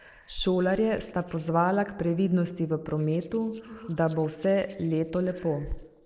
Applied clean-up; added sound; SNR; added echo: neural mask model Resemble Enhance denoiser.